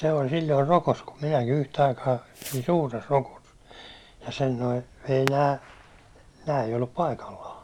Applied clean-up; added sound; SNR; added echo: none; Fireworks; 19 dB; none.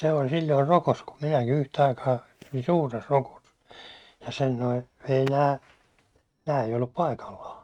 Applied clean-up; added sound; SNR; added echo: neural mask model RNNoise.